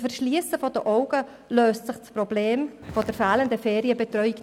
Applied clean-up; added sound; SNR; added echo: none; Walk, footsteps; 16 dB; none.